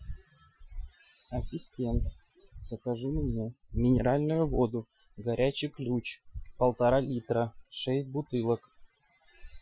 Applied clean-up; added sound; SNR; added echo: classical method Wiener filter.